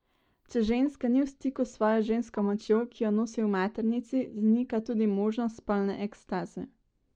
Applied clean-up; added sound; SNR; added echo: neural mask model DeepFilterNet 3.